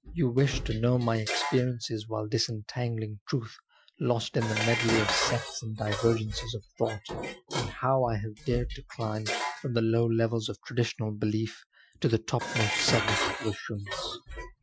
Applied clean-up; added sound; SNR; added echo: classical method Wiener filter.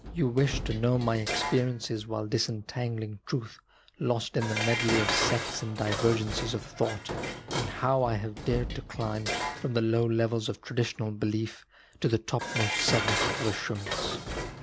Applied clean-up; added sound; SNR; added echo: none; Dishes, pots, and pans; 5 dB; none.